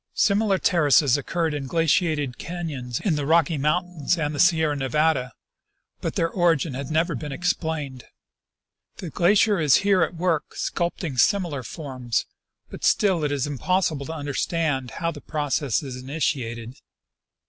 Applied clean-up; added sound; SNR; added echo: none; Organ; 15 dB; none.